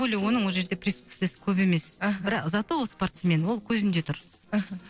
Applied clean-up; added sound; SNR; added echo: neural separator model SepFormer DNS4.